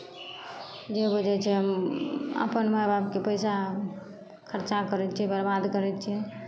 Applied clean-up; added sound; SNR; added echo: none; none; none; none.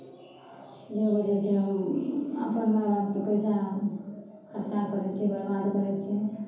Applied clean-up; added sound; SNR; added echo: none; none; none; reverberation time 0.9 s.